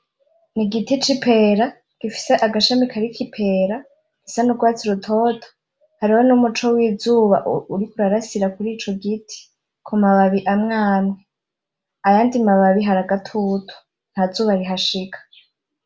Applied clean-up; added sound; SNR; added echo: none; none; none; none.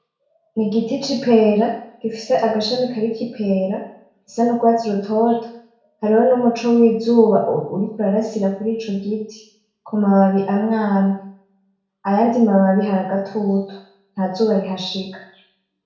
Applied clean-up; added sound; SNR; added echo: none; none; none; reverberation time 0.6 s.